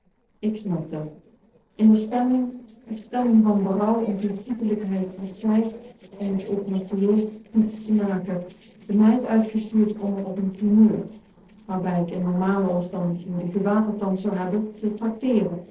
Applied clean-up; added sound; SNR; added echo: neural separator model SepFormer DNS4.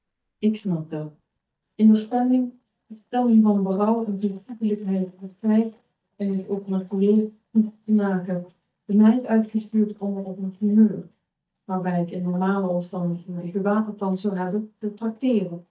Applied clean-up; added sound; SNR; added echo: neural mask model DeepFilterNet 3.